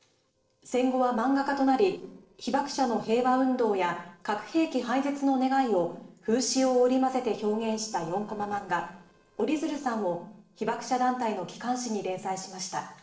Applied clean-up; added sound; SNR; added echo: neural separator model SepFormer DNS4.